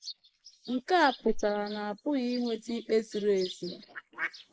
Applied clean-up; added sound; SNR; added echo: neural mask model Resemble Enhance denoiser.